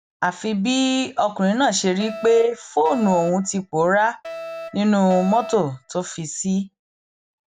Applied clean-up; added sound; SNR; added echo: none; Alarm; 13 dB; none.